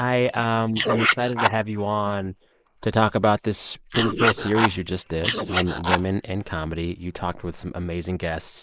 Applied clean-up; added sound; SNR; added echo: neural mask model Resemble Enhance denoiser.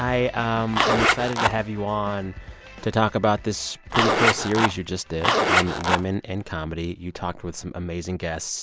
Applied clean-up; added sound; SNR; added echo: none; Zipper (clothing); -4 dB; none.